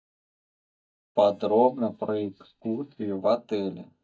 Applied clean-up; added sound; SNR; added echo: neural mask model DeepFilterNet 3.